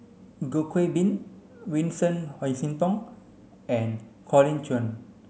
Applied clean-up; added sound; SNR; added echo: none; none; none; none.